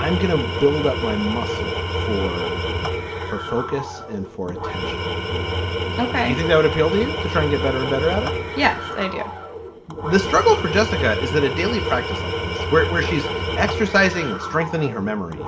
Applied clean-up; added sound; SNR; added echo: none; Tools; 3 dB; reverberation time 1.8 s.